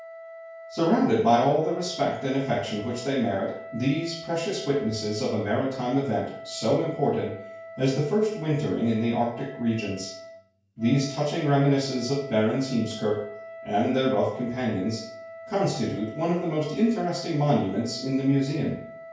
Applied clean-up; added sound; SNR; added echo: none; Wind instrument, woodwind instrument; 15 dB; reverberation time 0.5 s.